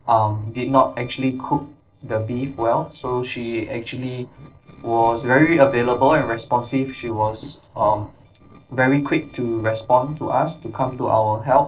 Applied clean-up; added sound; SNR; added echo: neural separator model SepFormer DNS4.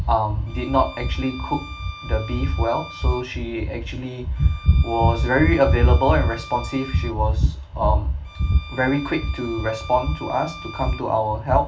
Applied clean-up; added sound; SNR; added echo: none; Bowed string instrument; 19 dB; reverberation time 0.2 s.